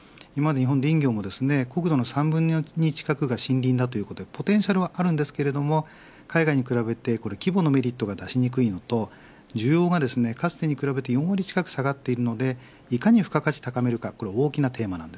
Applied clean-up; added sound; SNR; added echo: none; none; none; none.